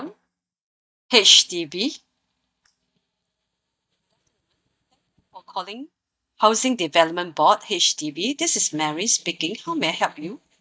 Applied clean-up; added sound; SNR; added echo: neural mask model DeepFilterNet 3.